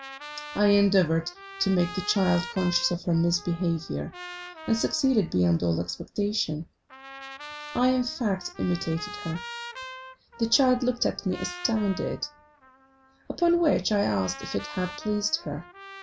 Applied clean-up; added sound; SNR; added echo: none; Trumpet; 15 dB; none.